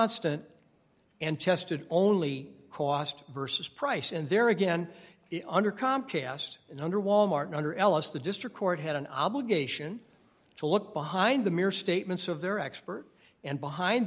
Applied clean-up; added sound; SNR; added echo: none; none; none; none.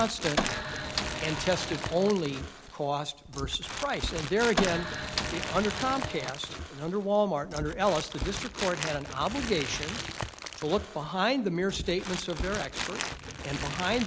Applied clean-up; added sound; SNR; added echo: none; Printer + Crumpling, crinkling; 5 dB; none.